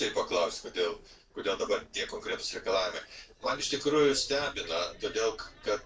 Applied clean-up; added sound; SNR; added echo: neural separator model SepFormer DNS4.